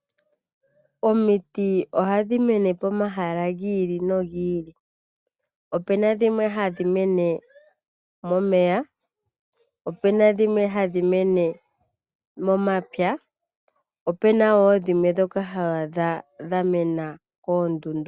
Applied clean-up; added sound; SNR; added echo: none; none; none; none.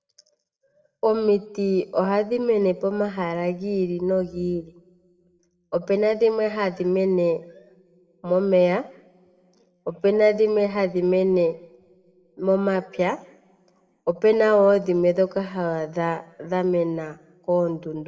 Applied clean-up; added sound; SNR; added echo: none; none; none; reverberation time 0.8 s.